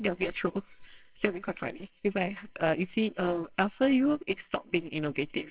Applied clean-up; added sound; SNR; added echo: neural separator model SepFormer WHAMR!.